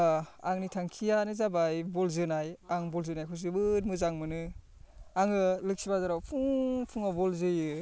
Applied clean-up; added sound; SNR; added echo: none; none; none; none.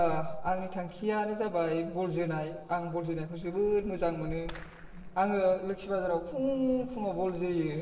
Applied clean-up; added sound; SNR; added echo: neural separator model SepFormer DNS4.